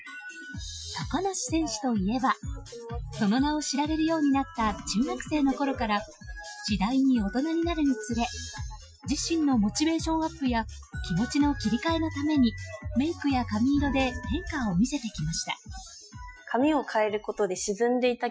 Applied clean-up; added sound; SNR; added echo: classical method Wiener filter.